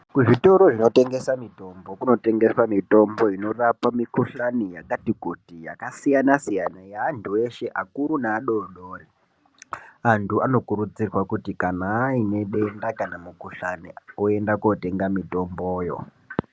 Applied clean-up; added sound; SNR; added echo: none; none; none; none.